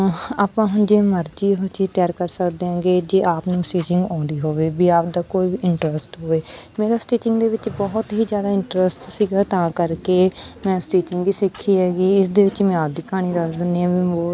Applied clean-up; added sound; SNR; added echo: none; none; none; none.